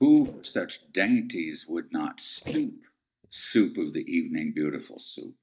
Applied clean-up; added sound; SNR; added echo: neural mask model DeepFilterNet 3.